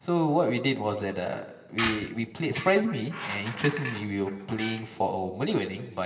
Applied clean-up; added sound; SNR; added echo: none; Squeak; 9 dB; reverberation time 2.4 s.